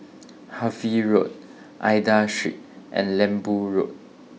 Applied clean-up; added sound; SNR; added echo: none; none; none; none.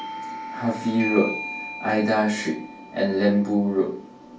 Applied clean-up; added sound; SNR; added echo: none; Doorbell; 11 dB; reverberation time 0.3 s.